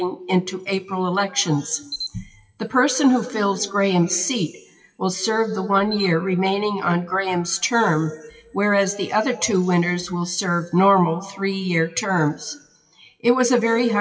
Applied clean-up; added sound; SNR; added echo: classical method WPE with log-MMSE.